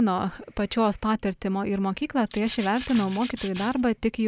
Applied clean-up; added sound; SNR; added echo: none; Rattle (instrument); 16 dB; none.